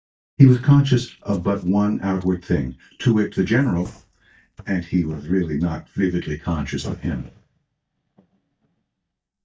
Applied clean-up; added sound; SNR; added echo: neural mask model DeepFilterNet 3.